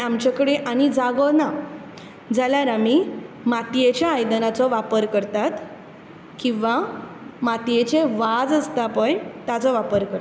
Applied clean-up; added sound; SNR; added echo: none; none; none; none.